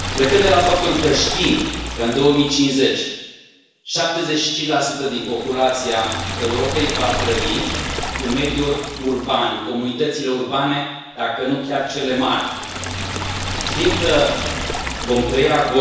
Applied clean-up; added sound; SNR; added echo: none; Liquid; 7 dB; reverberation time 1.1 s.